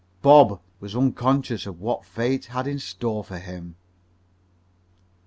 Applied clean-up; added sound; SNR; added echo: none; none; none; none.